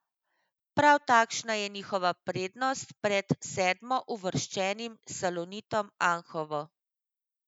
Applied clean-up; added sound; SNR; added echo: none; none; none; none.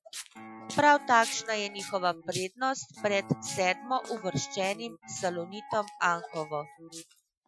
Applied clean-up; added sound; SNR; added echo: classical method Wiener filter.